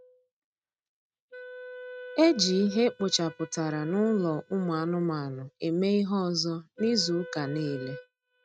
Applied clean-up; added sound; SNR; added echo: neural mask model RNNoise.